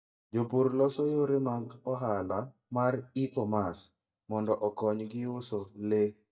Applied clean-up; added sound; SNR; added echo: neural mask model DeepFilterNet 3.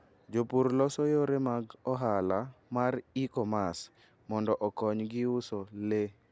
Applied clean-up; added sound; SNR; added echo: none; none; none; none.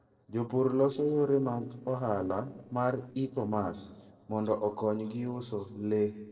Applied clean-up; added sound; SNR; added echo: neural separator model SepFormer DNS4.